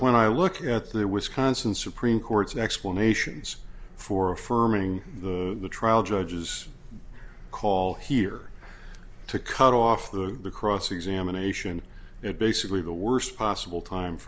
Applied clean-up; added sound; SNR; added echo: none; none; none; none.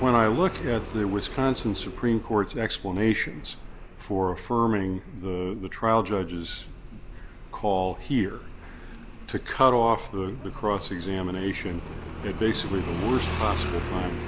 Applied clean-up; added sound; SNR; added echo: none; Motorcycle; 10 dB; none.